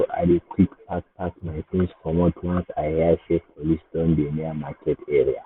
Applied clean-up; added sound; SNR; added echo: neural mask model Resemble Enhance denoiser.